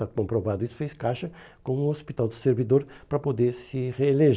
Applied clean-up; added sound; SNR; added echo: none; none; none; none.